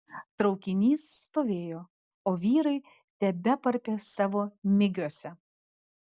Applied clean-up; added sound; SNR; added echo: none; none; none; none.